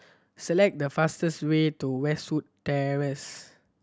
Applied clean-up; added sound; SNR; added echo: none; none; none; none.